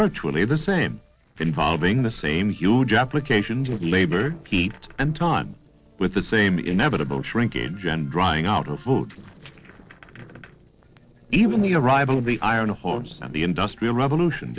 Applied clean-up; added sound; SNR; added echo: neural separator model SepFormer DNS4.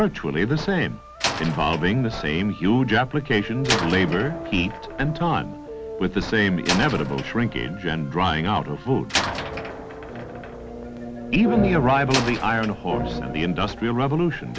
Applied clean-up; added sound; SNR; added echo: none; Slam; 10 dB; none.